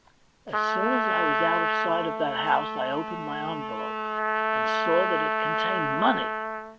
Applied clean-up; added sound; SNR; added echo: none; Trumpet; -3 dB; none.